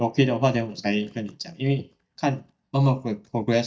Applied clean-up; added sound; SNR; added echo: neural mask model DeepFilterNet 3.